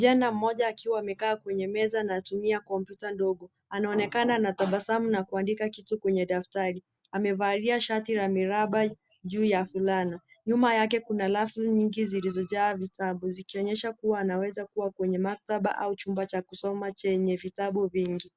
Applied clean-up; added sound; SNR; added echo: none; none; none; none.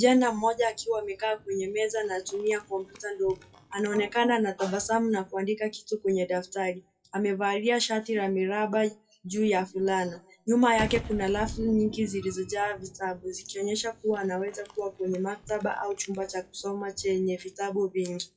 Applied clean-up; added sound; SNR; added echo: classical method WPE with log-MMSE.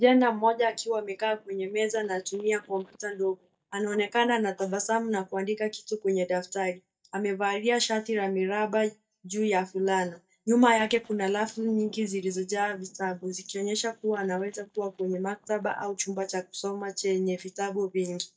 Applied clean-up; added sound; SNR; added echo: neural mask model DeepFilterNet 3.